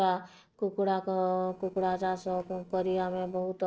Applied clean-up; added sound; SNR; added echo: neural separator model SepFormer DNS4.